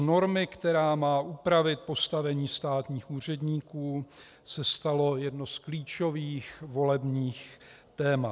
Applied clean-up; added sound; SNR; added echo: none; none; none; none.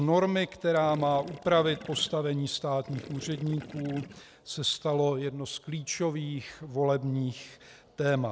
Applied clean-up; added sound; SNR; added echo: none; Gurgling / Liquid; 16 dB; none.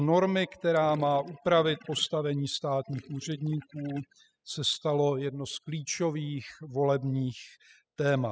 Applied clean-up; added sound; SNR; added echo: classical method spectral subtraction.